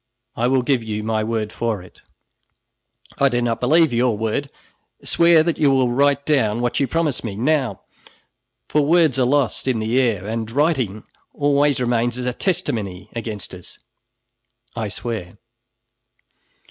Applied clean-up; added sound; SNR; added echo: none; none; none; none.